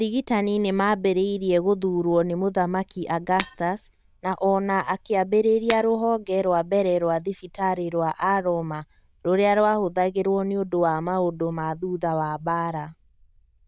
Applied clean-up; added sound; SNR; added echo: neural diffusion model UNIVERSE++.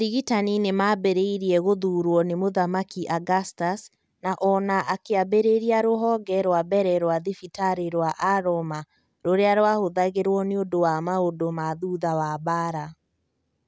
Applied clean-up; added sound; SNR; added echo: none; none; none; none.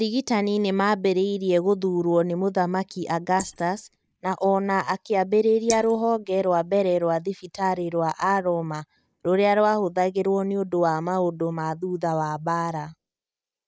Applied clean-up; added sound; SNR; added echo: neural mask model Resemble Enhance denoiser.